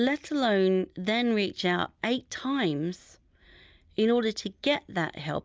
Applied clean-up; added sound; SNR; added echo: none; none; none; none.